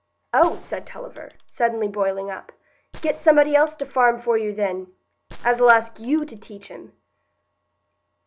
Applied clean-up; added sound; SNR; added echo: none; Gunshot, gunfire; 15 dB; none.